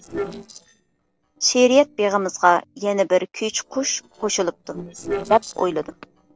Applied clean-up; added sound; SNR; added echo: neural separator model SepFormer DNS4.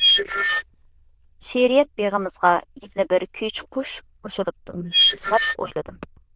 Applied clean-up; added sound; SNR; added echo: neural diffusion model UNIVERSE++.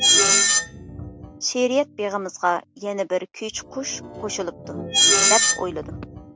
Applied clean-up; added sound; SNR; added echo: none; Screech; -5 dB; none.